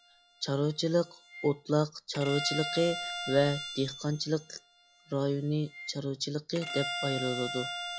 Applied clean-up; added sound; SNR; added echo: classical method log-MMSE.